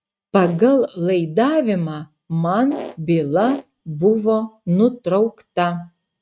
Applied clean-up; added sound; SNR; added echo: neural mask model RNNoise.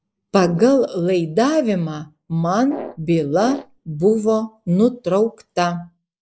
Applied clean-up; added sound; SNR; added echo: neural mask model Resemble Enhance denoiser.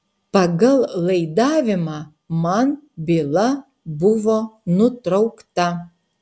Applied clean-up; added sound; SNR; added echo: none; none; none; none.